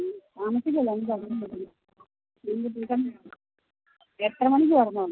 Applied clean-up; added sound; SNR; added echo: none; none; none; none.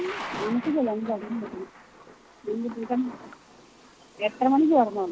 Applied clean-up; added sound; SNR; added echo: none; Thunder / Rain; 14 dB; none.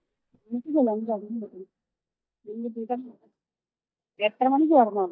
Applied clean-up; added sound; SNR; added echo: neural mask model DeepFilterNet 3.